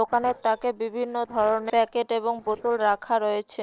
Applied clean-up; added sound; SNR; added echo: neural separator model SepFormer DNS4.